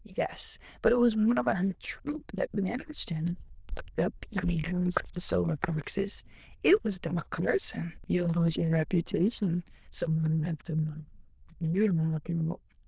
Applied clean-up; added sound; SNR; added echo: neural diffusion model UNIVERSE++.